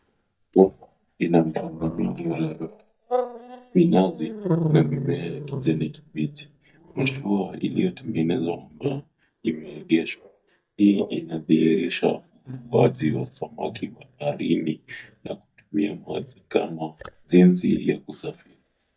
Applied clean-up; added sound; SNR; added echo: neural mask model DeepFilterNet 3.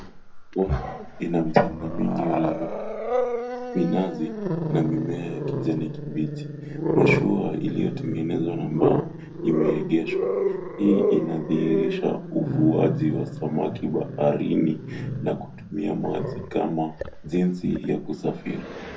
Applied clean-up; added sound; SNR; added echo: none; Growling; 2 dB; reverberation time 0.3 s.